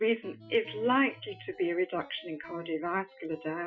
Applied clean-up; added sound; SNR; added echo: classical method Wiener filter.